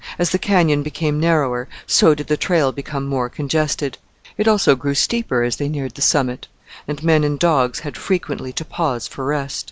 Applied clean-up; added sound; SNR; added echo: none; none; none; none.